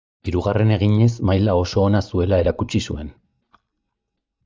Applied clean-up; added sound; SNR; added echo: neural mask model DeepFilterNet 3.